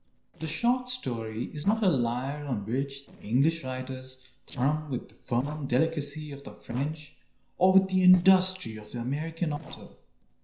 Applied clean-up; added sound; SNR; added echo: neural separator model SepFormer DNS4.